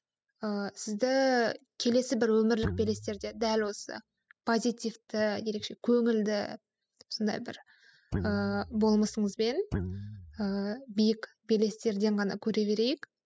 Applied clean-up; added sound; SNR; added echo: classical method spectral subtraction.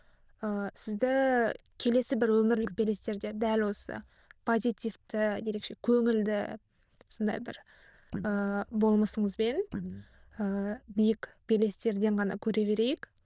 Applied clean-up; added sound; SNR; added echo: neural diffusion model UNIVERSE++.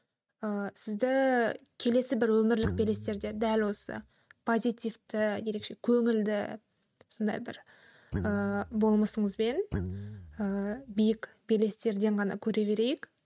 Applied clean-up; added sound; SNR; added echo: neural mask model RNNoise.